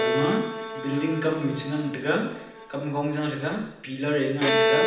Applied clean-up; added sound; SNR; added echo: none; Bowed string instrument; 1 dB; reverberation time 0.9 s.